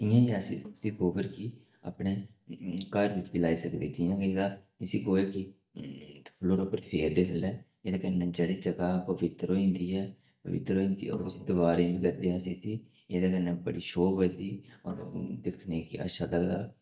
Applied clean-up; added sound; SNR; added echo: neural mask model DeepFilterNet 3.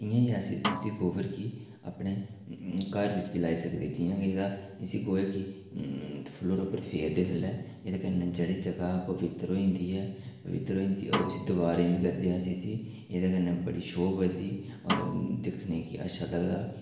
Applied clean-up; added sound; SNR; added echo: none; Snare drum; 6 dB; reverberation time 0.9 s.